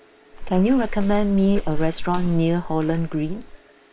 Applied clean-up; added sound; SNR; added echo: neural separator model SepFormer WHAM!.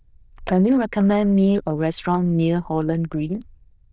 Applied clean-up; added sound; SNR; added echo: neural diffusion model UNIVERSE++.